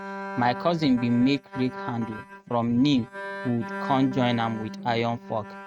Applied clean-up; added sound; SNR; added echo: neural mask model RNNoise.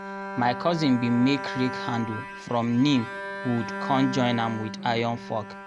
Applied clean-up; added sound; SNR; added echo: none; Bowed string instrument; 9 dB; none.